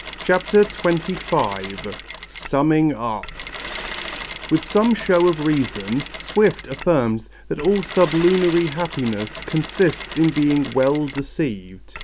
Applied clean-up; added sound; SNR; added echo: none; Mechanisms; 13 dB; none.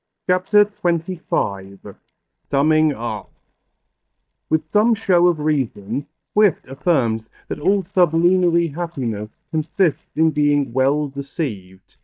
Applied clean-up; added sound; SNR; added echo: neural mask model DeepFilterNet 3.